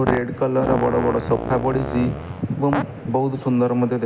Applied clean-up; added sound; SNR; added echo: none; Fart; 7 dB; none.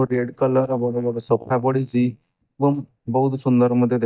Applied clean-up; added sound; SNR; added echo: neural mask model DeepFilterNet 3.